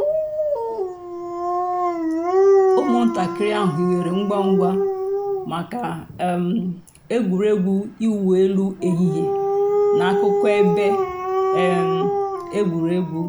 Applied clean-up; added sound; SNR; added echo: none; Dog; -1 dB; none.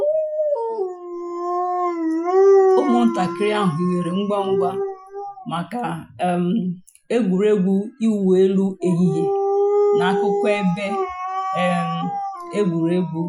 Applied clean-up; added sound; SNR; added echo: classical method Wiener filter.